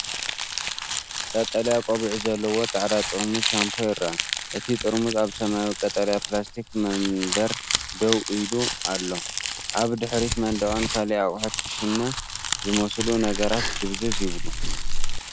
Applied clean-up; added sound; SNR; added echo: none; Crumpling, crinkling + Breathing; 2 dB; none.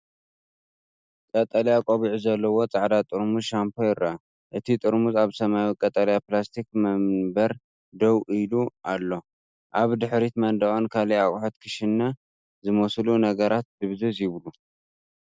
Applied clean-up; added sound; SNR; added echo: none; none; none; none.